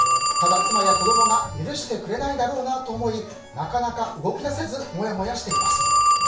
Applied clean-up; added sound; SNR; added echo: none; Telephone; -3 dB; reverberation time 0.4 s.